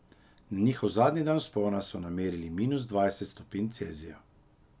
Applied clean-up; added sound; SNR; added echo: none; none; none; none.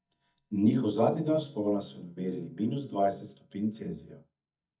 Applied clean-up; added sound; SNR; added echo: neural mask model DeepFilterNet 3.